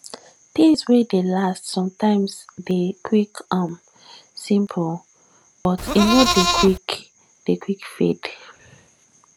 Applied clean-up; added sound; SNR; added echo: none; Livestock, farm animals, working animals; -1 dB; none.